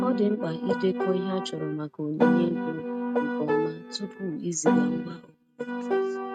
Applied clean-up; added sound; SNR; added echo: neural mask model RNNoise.